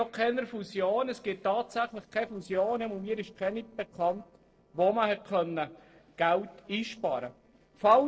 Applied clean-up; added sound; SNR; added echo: neural separator model SepFormer DNS4.